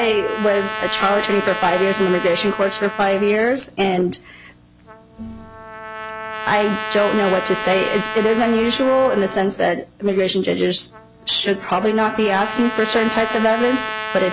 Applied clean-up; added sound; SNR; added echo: none; Trumpet; 9 dB; none.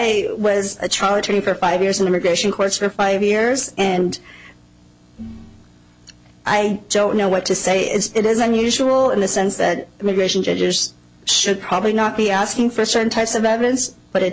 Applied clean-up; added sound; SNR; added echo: none; none; none; none.